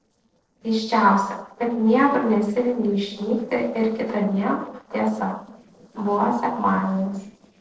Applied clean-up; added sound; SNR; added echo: neural separator model SepFormer DNS4.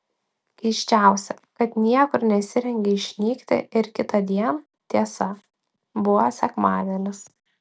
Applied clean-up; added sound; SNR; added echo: none; none; none; none.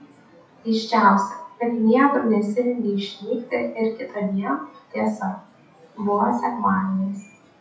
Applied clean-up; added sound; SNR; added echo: classical method WPE with log-MMSE.